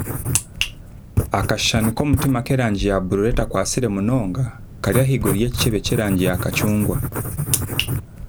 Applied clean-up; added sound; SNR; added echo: none; Writing; 5 dB; none.